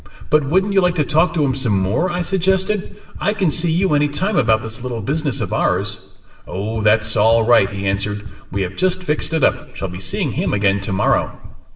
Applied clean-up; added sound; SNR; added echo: none; Run; 16 dB; reverberation time 0.7 s.